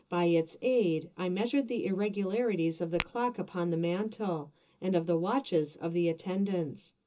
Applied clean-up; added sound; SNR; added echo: none; Tap / Glass; 14 dB; reverberation time 0.2 s.